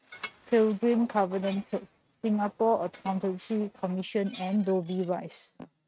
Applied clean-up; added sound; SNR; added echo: neural mask model RNNoise.